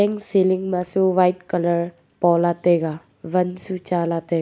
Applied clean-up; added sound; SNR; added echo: none; none; none; none.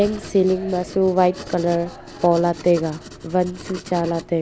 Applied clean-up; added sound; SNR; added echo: none; Writing; 16 dB; none.